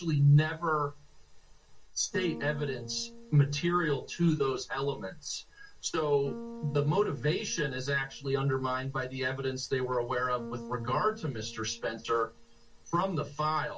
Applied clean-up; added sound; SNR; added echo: none; Bass guitar; 18 dB; reverberation time 0.1 s.